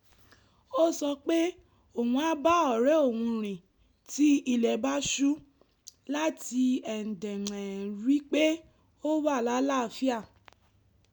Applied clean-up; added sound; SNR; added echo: none; none; none; none.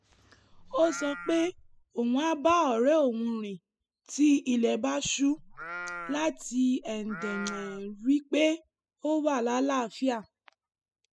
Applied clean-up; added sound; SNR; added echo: classical method spectral subtraction.